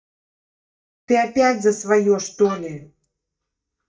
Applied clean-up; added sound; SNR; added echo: neural mask model DeepFilterNet 3.